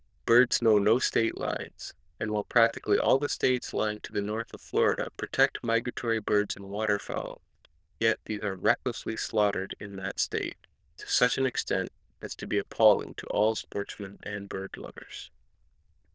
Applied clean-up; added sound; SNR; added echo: neural diffusion model UNIVERSE++.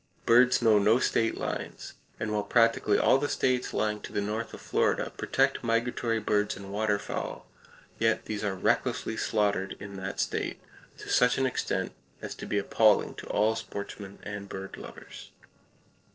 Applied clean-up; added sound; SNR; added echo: neural separator model SepFormer DNS4.